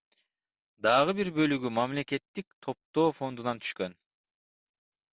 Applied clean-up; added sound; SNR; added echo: none; none; none; none.